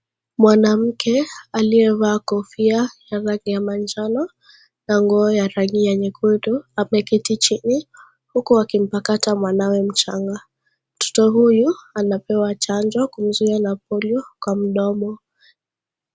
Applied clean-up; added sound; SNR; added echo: none; none; none; none.